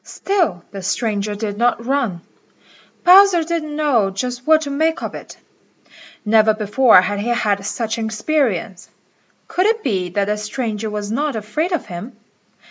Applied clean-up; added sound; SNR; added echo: none; none; none; none.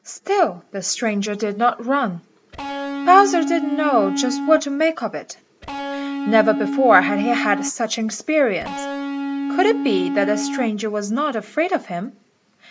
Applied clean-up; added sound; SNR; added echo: none; Electric guitar; 4 dB; none.